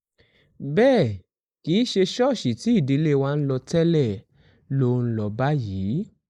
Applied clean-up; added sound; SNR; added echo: neural mask model Resemble Enhance denoiser.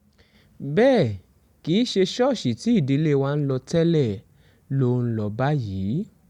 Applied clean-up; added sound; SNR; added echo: none; none; none; none.